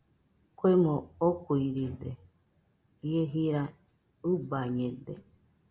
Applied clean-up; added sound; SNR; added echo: none; none; none; none.